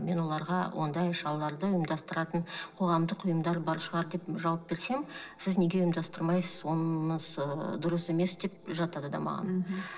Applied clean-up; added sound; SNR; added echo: none; none; none; reverberation time 2.0 s.